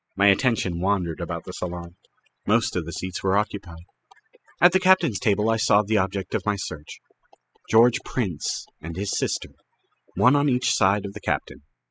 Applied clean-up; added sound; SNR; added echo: classical method spectral subtraction.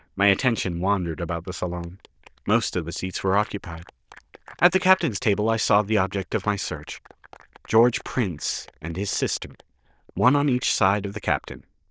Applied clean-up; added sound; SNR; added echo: neural diffusion model UNIVERSE++.